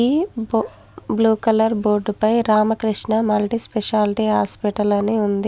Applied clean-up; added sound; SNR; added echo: none; none; none; none.